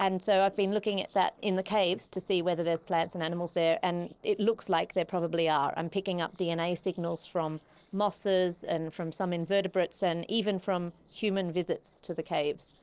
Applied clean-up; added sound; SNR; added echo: neural separator model SepFormer DNS4.